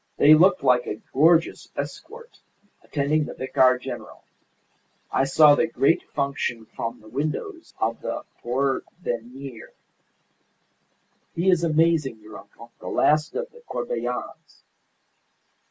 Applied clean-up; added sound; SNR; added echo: none; none; none; none.